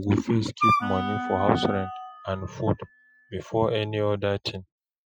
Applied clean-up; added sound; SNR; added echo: classical method Wiener filter.